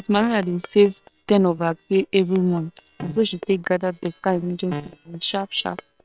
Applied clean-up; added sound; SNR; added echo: neural separator model SepFormer WHAM!.